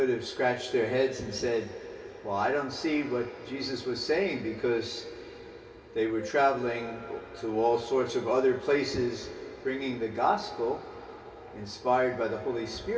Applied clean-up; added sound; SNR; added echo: none; Wind instrument, woodwind instrument; 17 dB; reverberation time 0.3 s.